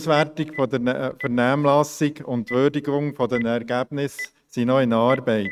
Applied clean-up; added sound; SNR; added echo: neural mask model RNNoise.